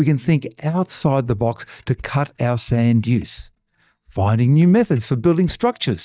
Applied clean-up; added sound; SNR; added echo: neural mask model DeepFilterNet 3.